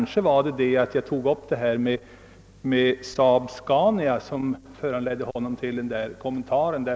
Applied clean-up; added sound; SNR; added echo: none; none; none; none.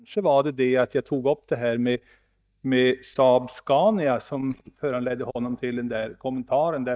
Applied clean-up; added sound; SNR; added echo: neural mask model DeepFilterNet 3.